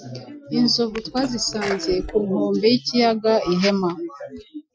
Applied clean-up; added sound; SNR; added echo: classical method Wiener filter.